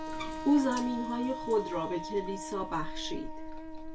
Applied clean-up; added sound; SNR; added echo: none; Wind instrument, woodwind instrument + Bathtub (filling or washing); 6 dB; none.